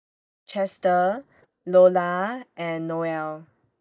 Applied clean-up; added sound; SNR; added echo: neural mask model DeepFilterNet 3.